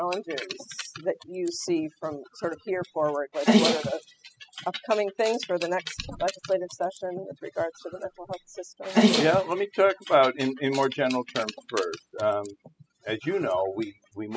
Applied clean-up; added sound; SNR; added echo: classical method spectral subtraction.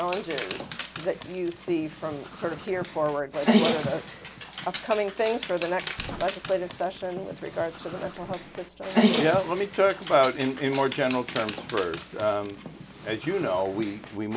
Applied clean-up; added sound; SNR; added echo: none; Dog; 4 dB; none.